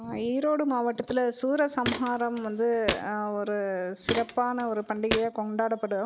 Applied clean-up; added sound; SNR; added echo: none; Walk, footsteps; 8 dB; none.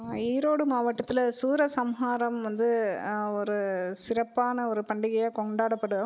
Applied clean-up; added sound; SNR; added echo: none; none; none; none.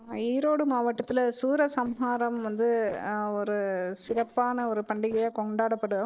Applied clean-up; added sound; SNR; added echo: neural separator model SepFormer DNS4.